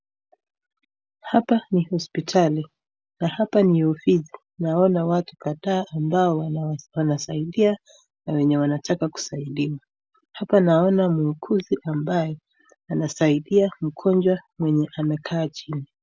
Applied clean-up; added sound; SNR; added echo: none; none; none; none.